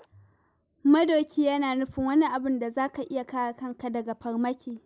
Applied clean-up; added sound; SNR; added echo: none; none; none; none.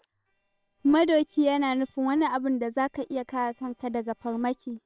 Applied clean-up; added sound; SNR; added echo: neural separator model SepFormer WHAM!.